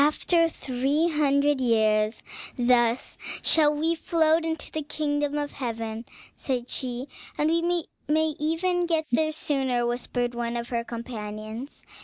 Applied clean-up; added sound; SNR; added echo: neural mask model Resemble Enhance denoiser.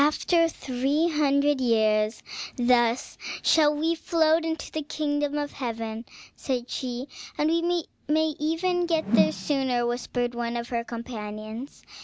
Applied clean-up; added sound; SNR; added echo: none; Whoosh, swoosh, swish; 3 dB; none.